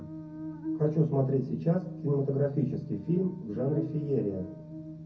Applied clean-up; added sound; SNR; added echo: none; Buzz; 13 dB; reverberation time 0.3 s.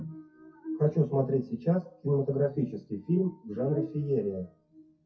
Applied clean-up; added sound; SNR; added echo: classical method WPE with log-MMSE.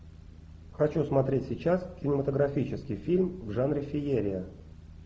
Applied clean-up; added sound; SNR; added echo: none; none; none; none.